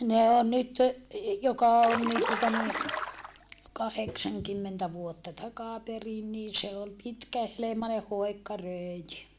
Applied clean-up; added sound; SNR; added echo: none; Stream; 2 dB; none.